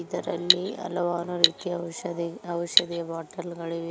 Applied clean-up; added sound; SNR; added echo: none; Cutlery, silverware; -3 dB; none.